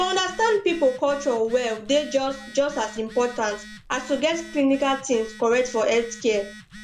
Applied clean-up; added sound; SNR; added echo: none; Telephone; 18 dB; none.